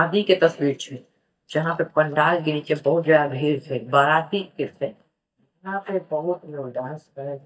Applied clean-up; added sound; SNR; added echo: neural mask model DeepFilterNet 3.